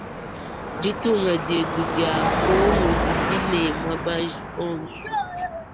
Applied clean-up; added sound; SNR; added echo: none; Car passing by / Traffic noise, roadway noise / Engine; 1 dB; none.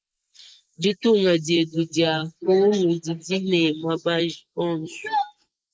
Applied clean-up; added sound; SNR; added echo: neural mask model Resemble Enhance denoiser.